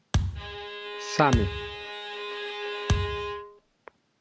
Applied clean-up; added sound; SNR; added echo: none; Thump, thud + Bowed string instrument; -3 dB; none.